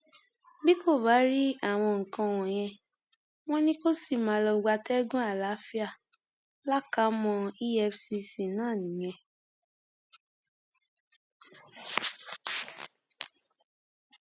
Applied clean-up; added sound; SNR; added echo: none; none; none; none.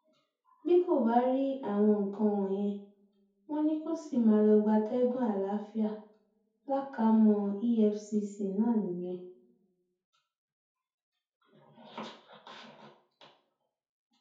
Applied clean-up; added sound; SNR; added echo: none; none; none; reverberation time 0.6 s.